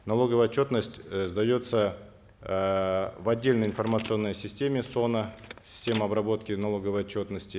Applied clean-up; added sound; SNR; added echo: none; Telephone; 20 dB; none.